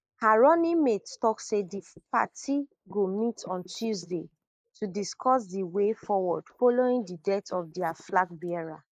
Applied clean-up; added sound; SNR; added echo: neural mask model Resemble Enhance denoiser.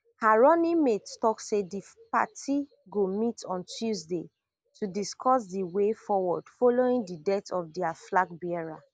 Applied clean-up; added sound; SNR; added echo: none; none; none; none.